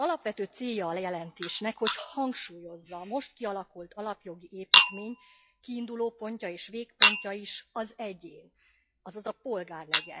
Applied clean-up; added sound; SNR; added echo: classical method log-MMSE.